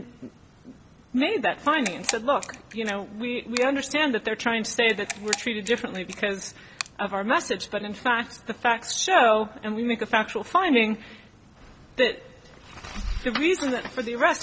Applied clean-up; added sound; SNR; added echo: none; Camera; 12 dB; none.